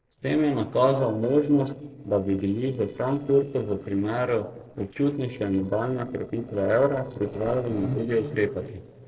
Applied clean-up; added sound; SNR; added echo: neural separator model SepFormer DNS4.